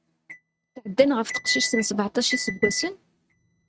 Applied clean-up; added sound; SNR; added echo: neural mask model RNNoise.